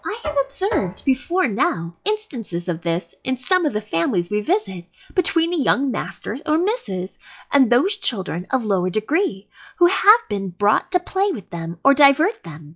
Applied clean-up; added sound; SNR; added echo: classical method log-MMSE.